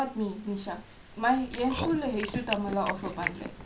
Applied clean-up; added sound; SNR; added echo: none; Chewing, mastication; 6 dB; none.